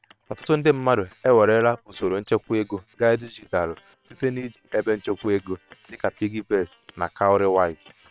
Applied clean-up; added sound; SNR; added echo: neural separator model SepFormer WHAM!.